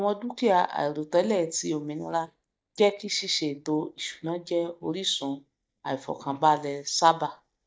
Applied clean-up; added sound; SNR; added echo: neural mask model DeepFilterNet 3.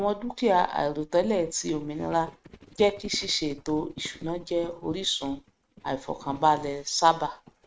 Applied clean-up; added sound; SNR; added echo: neural mask model RNNoise.